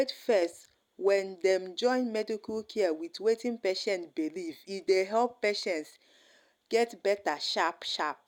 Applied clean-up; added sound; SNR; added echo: none; none; none; none.